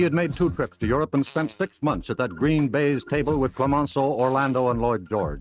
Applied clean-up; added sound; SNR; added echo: neural mask model RNNoise.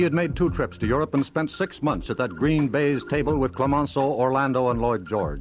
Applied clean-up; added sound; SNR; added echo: none; none; none; none.